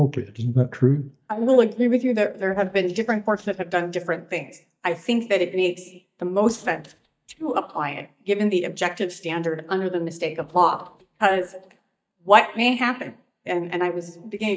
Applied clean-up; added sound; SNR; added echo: neural mask model DeepFilterNet 3.